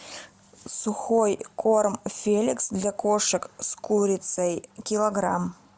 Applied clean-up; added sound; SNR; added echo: none; none; none; none.